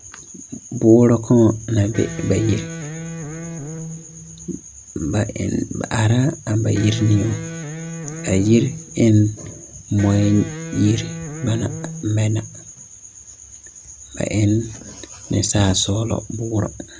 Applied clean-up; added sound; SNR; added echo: none; Electric guitar; 11 dB; none.